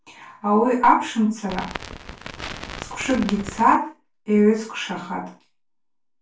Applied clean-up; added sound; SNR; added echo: none; Crackle; 12 dB; reverberation time 0.3 s.